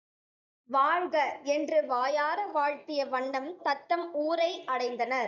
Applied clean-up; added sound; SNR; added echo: neural mask model DeepFilterNet 3.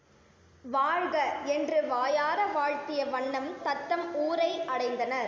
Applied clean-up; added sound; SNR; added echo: none; Livestock, farm animals, working animals; 20 dB; none.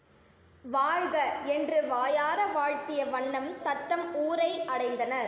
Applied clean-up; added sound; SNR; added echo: none; none; none; none.